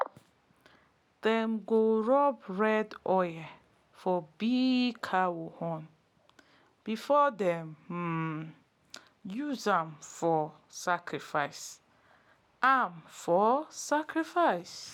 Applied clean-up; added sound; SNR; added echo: none; none; none; none.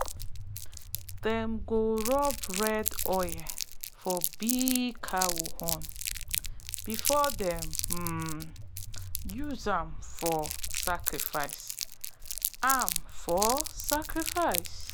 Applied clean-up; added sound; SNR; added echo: none; Walk, footsteps + Crumpling, crinkling; 1 dB; none.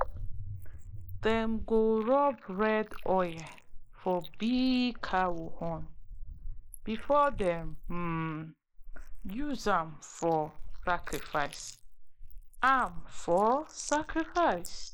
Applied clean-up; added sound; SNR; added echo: neural mask model Resemble Enhance denoiser.